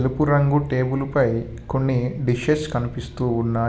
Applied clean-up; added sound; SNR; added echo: none; none; none; none.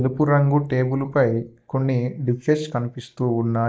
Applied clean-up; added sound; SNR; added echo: neural mask model DeepFilterNet 3.